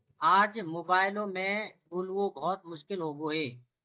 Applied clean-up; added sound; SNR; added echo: neural mask model DeepFilterNet 3.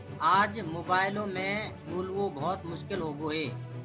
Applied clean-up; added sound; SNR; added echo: none; Musical instrument; 10 dB; none.